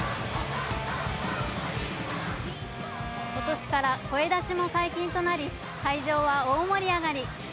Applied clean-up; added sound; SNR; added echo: none; Bowed string instrument; 14 dB; none.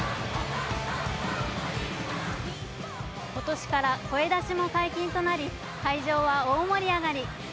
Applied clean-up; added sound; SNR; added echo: none; none; none; none.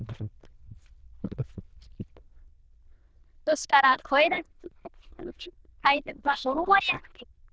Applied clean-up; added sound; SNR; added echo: neural diffusion model UNIVERSE++.